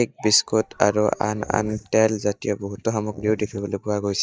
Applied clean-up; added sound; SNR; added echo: neural mask model DeepFilterNet 3.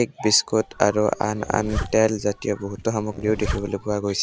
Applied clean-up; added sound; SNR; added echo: none; Zipper (clothing); 10 dB; none.